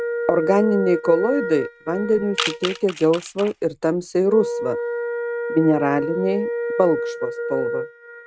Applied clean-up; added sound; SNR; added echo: neural mask model RNNoise.